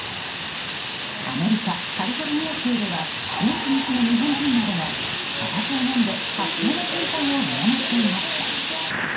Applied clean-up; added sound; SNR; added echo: none; Fire; 2 dB; reverberation time 0.5 s.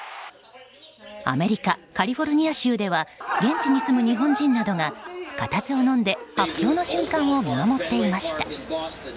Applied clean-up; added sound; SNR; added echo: none; none; none; none.